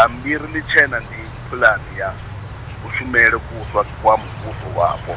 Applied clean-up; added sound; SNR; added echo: none; Insect; 11 dB; none.